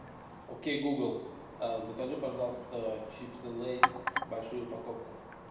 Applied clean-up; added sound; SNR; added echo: none; Chink, clink; -4 dB; reverberation time 0.8 s.